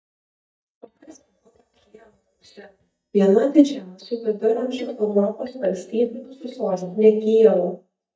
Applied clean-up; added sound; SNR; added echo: neural mask model DeepFilterNet 3.